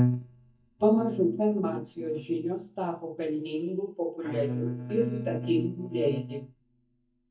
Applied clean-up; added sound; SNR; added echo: neural mask model DeepFilterNet 3.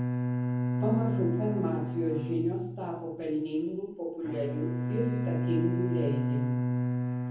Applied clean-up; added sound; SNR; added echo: none; Bowed string instrument; -2 dB; reverberation time 0.7 s.